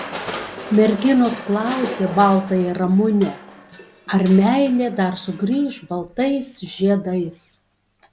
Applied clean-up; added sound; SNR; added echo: none; Crushing; 15 dB; none.